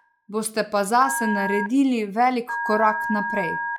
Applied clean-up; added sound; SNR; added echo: classical method log-MMSE.